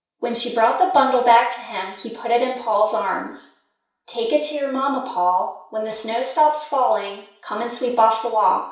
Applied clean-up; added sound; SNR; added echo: none; none; none; reverberation time 0.6 s.